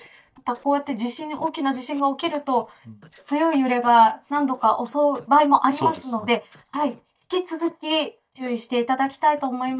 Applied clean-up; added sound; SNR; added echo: neural mask model DeepFilterNet 3.